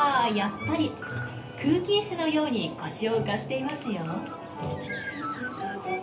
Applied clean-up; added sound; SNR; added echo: none; Bird; 14 dB; reverberation time 0.3 s.